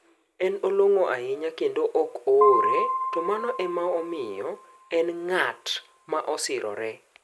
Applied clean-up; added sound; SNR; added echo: none; Piano; 4 dB; none.